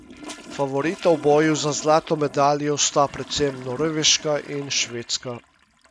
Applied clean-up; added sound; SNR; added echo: none; Toilet flush; 18 dB; none.